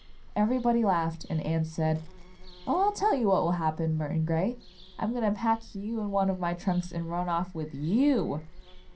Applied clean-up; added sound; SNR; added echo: none; Bird vocalization, bird call, bird song; 16 dB; reverberation time 0.3 s.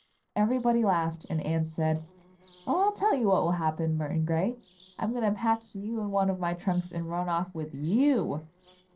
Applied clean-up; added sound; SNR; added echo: neural separator model SepFormer DNS4.